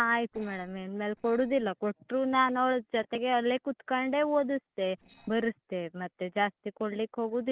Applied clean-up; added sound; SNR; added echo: neural separator model SepFormer DNS4.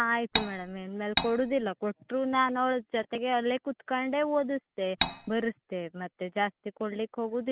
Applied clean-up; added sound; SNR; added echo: none; Cutlery, silverware; 2 dB; none.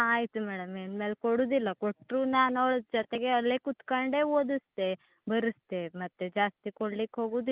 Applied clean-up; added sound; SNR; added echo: none; none; none; none.